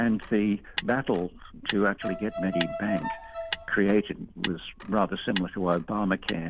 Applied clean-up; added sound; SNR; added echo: none; Bowed string instrument + Motor vehicle (road); 9 dB; none.